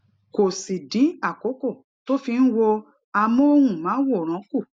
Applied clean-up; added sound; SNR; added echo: none; none; none; none.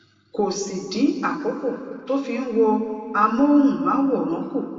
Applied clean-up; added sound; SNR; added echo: none; none; none; reverberation time 2.2 s.